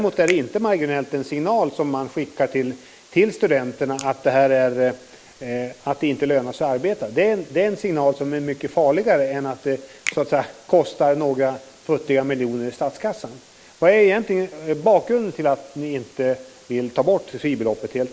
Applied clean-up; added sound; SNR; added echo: neural mask model Resemble Enhance denoiser.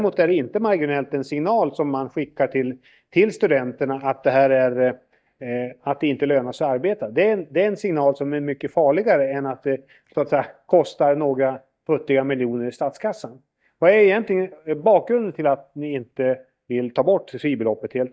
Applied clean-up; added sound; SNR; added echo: neural mask model DeepFilterNet 3.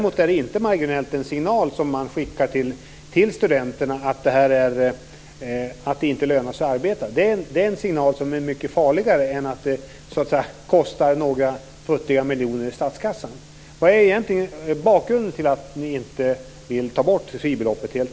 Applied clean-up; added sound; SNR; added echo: none; none; none; none.